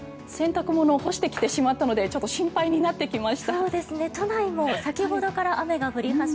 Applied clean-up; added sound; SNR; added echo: none; none; none; none.